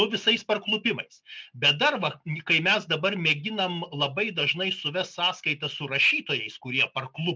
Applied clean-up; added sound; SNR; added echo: none; none; none; none.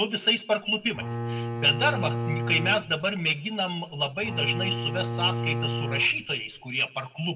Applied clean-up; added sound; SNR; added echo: none; Bowed string instrument; 3 dB; reverberation time 1.3 s.